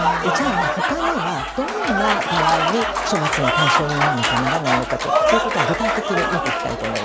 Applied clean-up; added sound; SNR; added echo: none; Applause / Crowd; -4 dB; none.